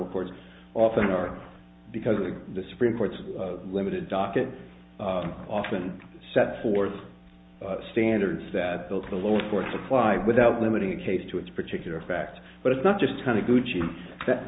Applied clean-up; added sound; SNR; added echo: none; none; none; none.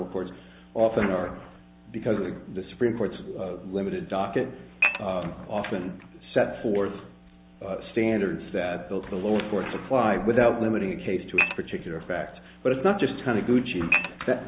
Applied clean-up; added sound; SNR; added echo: none; Dishes, pots, and pans / Glass; -2 dB; none.